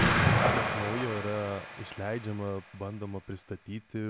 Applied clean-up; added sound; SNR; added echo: none; Explosion; -5 dB; none.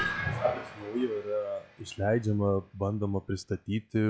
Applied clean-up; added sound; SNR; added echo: classical method log-MMSE.